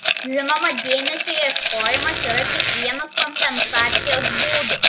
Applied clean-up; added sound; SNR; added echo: none; Squeak + Rattle; -1 dB; none.